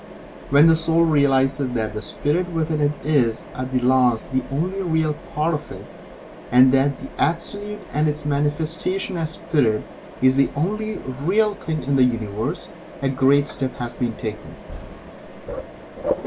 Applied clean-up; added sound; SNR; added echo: none; Mechanisms; 14 dB; none.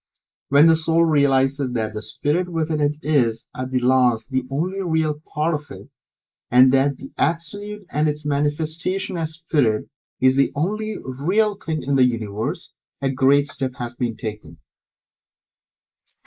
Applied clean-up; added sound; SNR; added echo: neural mask model Resemble Enhance denoiser.